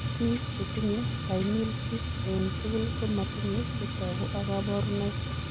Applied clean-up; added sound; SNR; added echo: none; Fire; 0 dB; none.